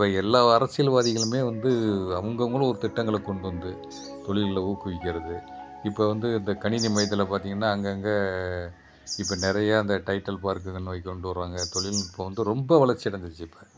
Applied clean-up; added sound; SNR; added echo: none; Piano; 19 dB; none.